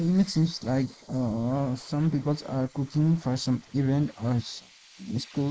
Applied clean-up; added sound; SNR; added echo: neural mask model Resemble Enhance denoiser.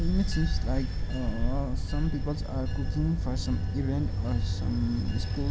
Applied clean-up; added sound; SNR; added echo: none; Bell / Train; -4 dB; none.